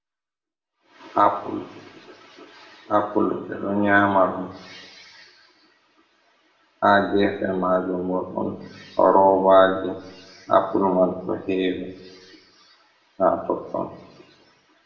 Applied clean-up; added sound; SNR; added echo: none; none; none; reverberation time 0.9 s.